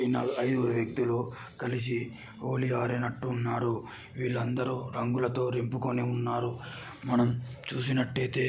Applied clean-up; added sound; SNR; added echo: none; none; none; none.